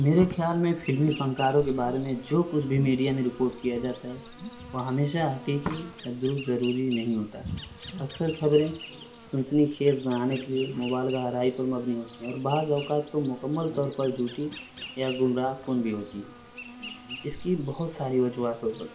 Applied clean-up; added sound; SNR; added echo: none; Insect; 17 dB; reverberation time 0.5 s.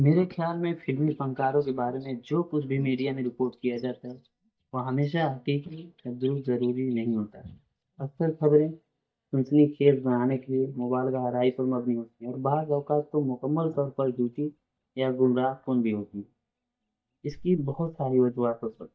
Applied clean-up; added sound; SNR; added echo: neural mask model DeepFilterNet 3.